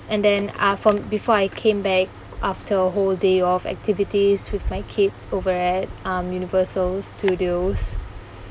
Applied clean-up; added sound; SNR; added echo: none; none; none; none.